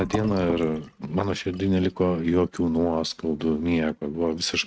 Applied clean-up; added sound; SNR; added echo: neural mask model RNNoise.